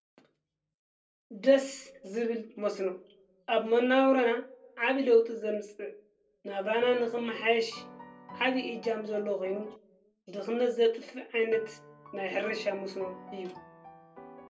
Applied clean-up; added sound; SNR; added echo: none; Piano; 18 dB; reverberation time 0.2 s.